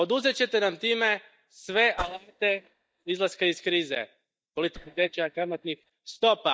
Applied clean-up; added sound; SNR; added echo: neural mask model DeepFilterNet 3.